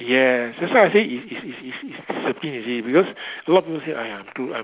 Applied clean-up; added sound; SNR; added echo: none; none; none; none.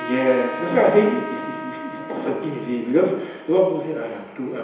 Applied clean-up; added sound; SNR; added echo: none; Trumpet; 12 dB; reverberation time 1.0 s.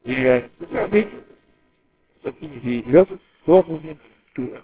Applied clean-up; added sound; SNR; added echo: neural separator model SepFormer WHAMR!.